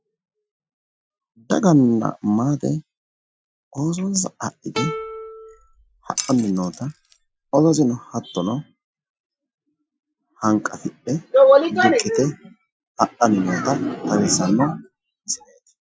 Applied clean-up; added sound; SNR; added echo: classical method Wiener filter.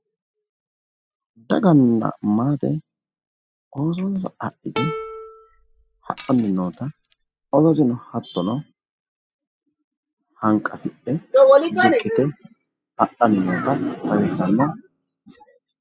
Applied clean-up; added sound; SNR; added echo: classical method spectral subtraction.